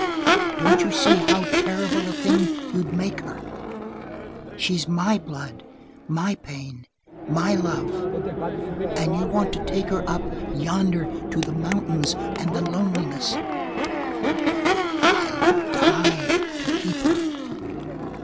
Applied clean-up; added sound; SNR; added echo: none; Crowd / Race car, auto racing / Accelerating, revving, vroom; -3 dB; none.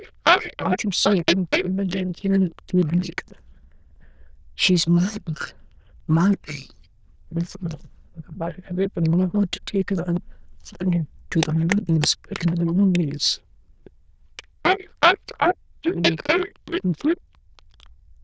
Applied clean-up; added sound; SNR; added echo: neural diffusion model UNIVERSE++.